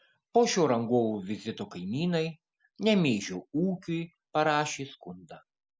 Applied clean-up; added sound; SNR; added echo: none; none; none; none.